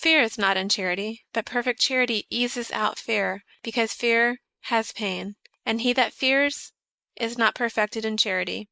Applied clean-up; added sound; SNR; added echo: neural mask model Resemble Enhance denoiser.